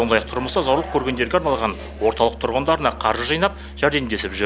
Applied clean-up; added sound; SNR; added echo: none; Musical instrument; 15 dB; none.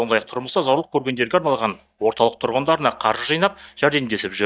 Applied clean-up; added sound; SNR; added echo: neural mask model DeepFilterNet 3.